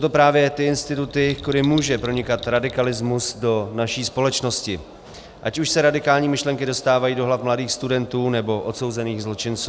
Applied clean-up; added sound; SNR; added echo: none; Bell; 18 dB; none.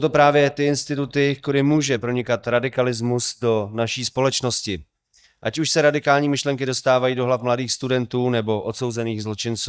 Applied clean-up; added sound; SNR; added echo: neural mask model DeepFilterNet 3.